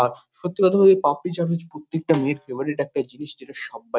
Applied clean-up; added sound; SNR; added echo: neural mask model RNNoise.